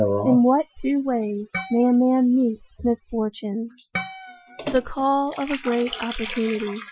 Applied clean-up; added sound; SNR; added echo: classical method Wiener filter.